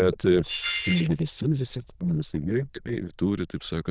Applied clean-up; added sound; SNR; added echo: neural diffusion model UNIVERSE++.